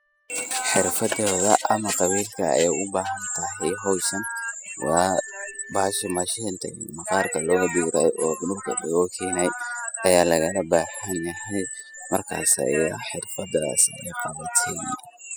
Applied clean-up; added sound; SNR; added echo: classical method spectral subtraction.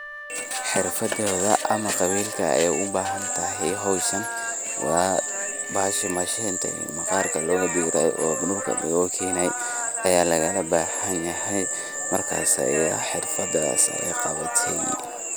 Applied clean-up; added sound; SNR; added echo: none; Wind instrument, woodwind instrument; 16 dB; none.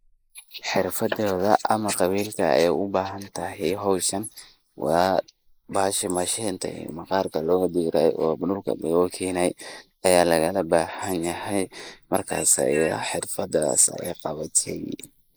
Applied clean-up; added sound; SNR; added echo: neural mask model Resemble Enhance denoiser.